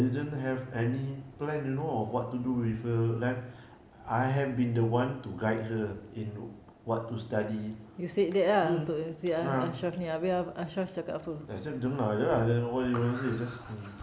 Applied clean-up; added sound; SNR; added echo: none; none; none; none.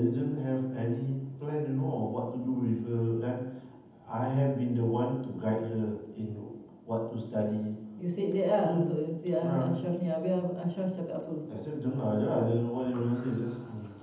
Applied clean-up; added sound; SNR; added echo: none; none; none; reverberation time 0.8 s.